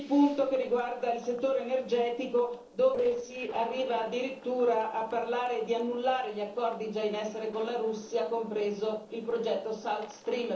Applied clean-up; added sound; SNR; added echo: neural separator model SepFormer DNS4.